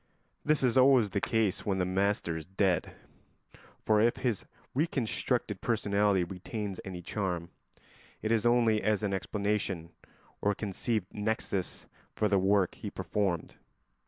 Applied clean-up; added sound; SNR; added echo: none; Clapping; 10 dB; none.